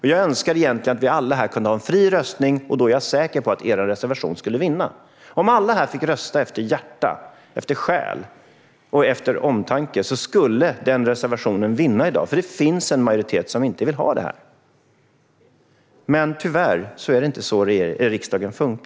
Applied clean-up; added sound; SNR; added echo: none; none; none; none.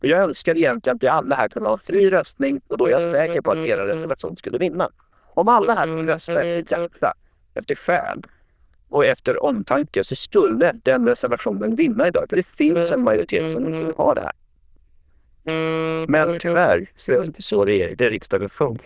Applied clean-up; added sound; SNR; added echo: neural diffusion model UNIVERSE++.